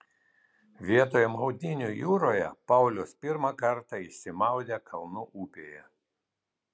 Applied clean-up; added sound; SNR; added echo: none; none; none; none.